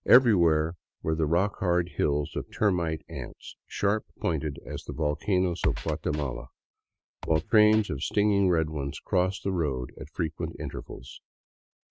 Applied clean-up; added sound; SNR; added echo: neural mask model RNNoise.